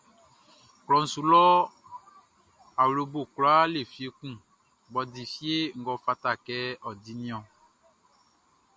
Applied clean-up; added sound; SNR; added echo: none; none; none; none.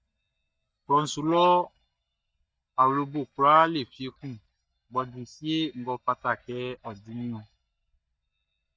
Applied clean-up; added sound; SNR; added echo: neural mask model DeepFilterNet 3.